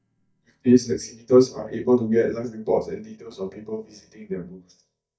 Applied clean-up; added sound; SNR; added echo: neural mask model DeepFilterNet 3.